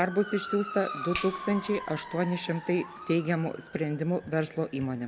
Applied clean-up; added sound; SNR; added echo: none; Motor vehicle (road) / Siren + Finger snapping; 11 dB; none.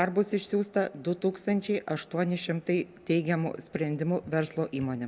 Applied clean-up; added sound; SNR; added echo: none; none; none; none.